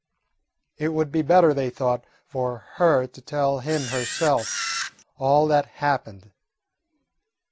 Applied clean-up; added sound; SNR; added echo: none; Camera; 6 dB; none.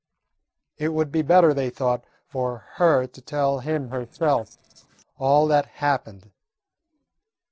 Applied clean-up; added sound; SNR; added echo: neural separator model SepFormer DNS4.